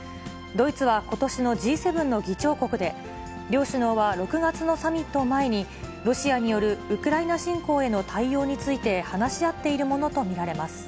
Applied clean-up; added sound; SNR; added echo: none; none; none; none.